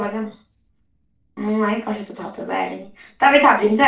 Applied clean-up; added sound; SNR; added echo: neural separator model SepFormer DNS4.